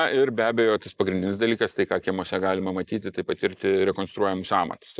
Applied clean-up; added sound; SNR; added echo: neural mask model Resemble Enhance denoiser.